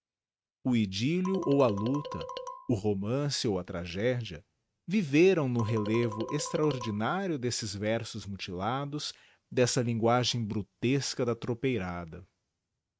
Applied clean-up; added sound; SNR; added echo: neural mask model RNNoise.